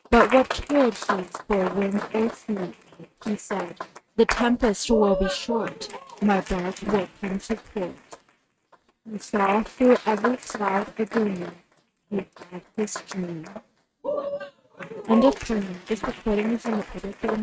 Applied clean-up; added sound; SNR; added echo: neural mask model RNNoise.